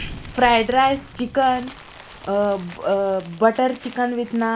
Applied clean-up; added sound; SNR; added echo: none; Thunder + Crumpling, crinkling; 18 dB; none.